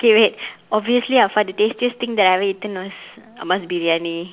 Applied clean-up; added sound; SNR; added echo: none; none; none; none.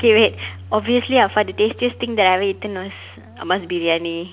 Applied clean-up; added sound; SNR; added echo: none; Bass guitar; 19 dB; none.